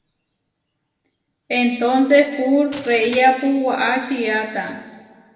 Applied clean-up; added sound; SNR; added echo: none; Glass; 19 dB; reverberation time 1.7 s.